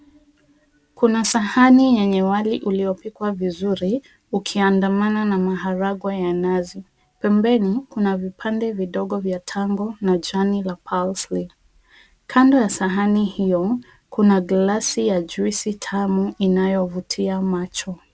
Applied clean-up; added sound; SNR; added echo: none; none; none; none.